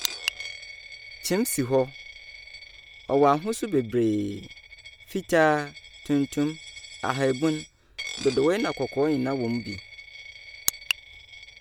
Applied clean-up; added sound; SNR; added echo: none; Coin (dropping); 15 dB; none.